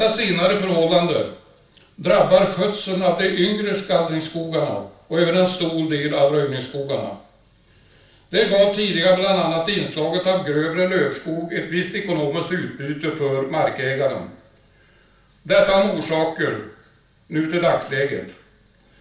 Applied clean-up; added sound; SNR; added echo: none; none; none; reverberation time 0.3 s.